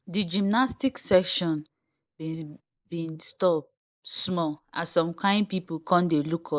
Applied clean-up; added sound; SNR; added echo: neural mask model Resemble Enhance denoiser.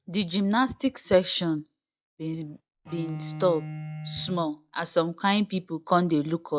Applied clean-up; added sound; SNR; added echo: classical method log-MMSE.